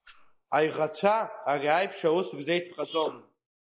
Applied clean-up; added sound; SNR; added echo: neural mask model Resemble Enhance denoiser.